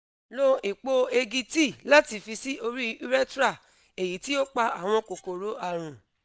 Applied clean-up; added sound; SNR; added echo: neural mask model DeepFilterNet 3.